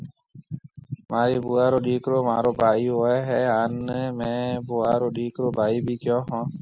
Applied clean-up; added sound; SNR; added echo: none; none; none; none.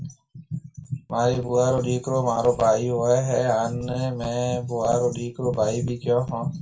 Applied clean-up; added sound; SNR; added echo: none; none; none; reverberation time 0.2 s.